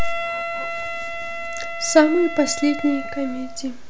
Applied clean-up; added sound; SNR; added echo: none; Wind instrument, woodwind instrument; 8 dB; none.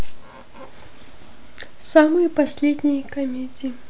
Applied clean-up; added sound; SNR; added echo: none; none; none; none.